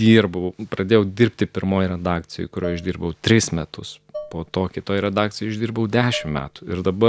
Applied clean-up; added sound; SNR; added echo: none; Dishes, pots, and pans; 17 dB; none.